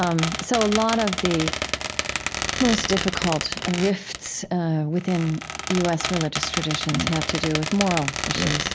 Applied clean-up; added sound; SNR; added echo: none; Squeak; 4 dB; none.